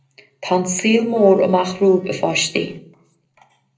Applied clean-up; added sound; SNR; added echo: neural separator model SepFormer DNS4.